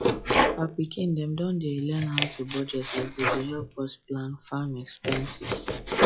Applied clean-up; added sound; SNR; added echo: classical method log-MMSE.